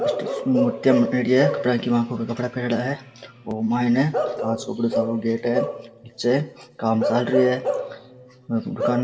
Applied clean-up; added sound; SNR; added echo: none; Bark / Livestock, farm animals, working animals; 6 dB; reverberation time 1.7 s.